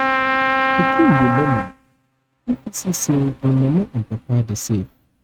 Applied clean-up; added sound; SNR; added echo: neural mask model RNNoise.